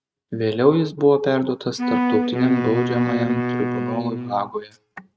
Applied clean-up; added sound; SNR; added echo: neural mask model RNNoise.